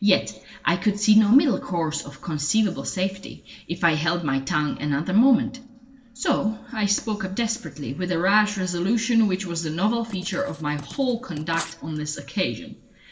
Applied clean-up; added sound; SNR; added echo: neural separator model SepFormer DNS4.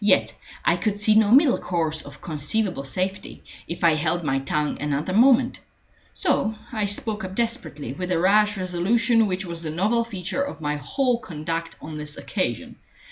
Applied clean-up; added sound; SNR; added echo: none; none; none; none.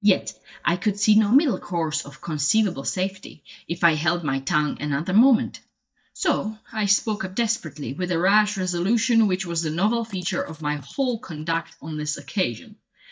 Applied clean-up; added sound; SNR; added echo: neural mask model DeepFilterNet 3.